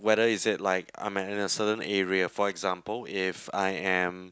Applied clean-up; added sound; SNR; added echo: none; none; none; none.